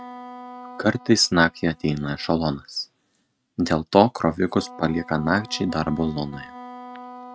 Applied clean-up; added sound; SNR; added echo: neural mask model RNNoise.